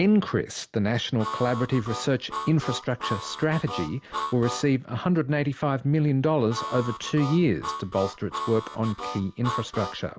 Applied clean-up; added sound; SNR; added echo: none; Harmonica; 9 dB; none.